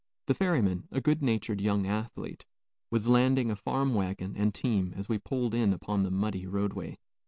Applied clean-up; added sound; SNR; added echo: none; none; none; none.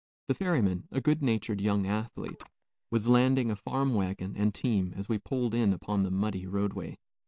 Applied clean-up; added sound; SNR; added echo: neural mask model DeepFilterNet 3.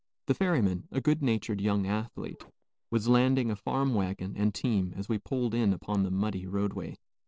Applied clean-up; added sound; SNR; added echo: neural separator model SepFormer DNS4.